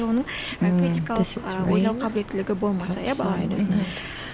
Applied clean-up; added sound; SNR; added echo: none; Rain; 4 dB; none.